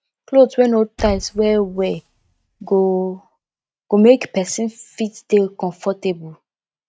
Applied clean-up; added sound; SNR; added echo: neural mask model RNNoise.